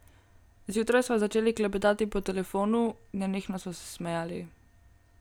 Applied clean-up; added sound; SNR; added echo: none; none; none; none.